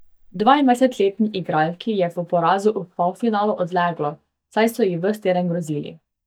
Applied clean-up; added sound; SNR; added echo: neural mask model DeepFilterNet 3.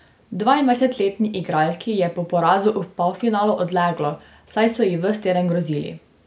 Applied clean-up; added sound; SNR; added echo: none; none; none; none.